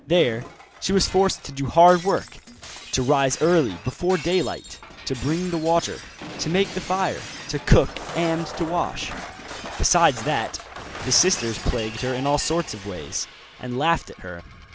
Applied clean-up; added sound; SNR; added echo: none; Shatter; 14 dB; none.